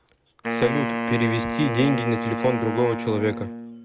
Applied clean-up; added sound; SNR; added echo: none; Wind instrument, woodwind instrument; 3 dB; none.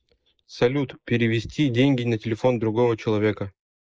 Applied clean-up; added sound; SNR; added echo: neural mask model Resemble Enhance denoiser.